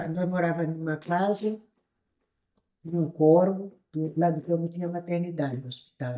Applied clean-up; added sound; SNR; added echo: neural mask model DeepFilterNet 3.